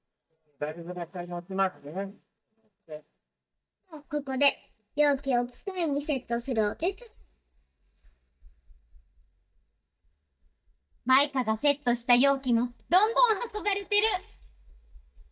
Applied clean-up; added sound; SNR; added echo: neural mask model DeepFilterNet 3.